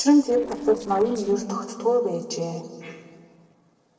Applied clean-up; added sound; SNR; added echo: neural separator model SepFormer DNS4.